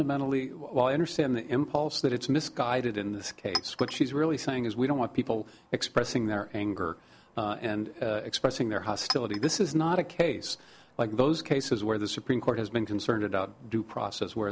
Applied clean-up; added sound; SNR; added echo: none; Chink, clink; 18 dB; none.